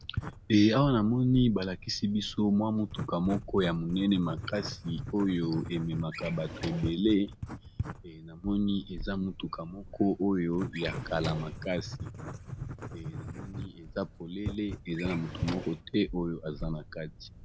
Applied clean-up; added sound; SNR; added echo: none; Writing + Drawer open or close; 10 dB; none.